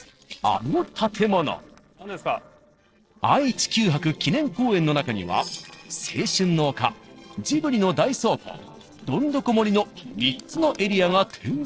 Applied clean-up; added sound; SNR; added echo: neural separator model SepFormer DNS4.